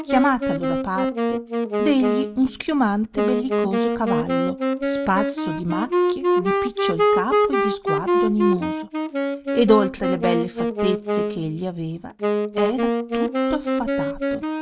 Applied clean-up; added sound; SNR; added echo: none; Wind instrument, woodwind instrument; -2 dB; none.